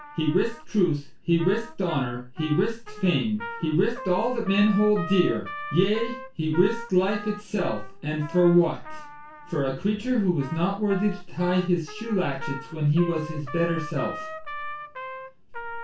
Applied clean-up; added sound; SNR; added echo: none; Trumpet; 14 dB; reverberation time 0.2 s.